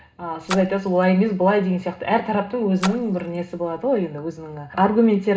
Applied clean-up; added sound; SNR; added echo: none; Splash, splatter; 15 dB; reverberation time 0.2 s.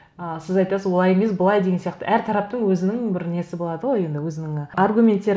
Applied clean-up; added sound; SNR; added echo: none; none; none; none.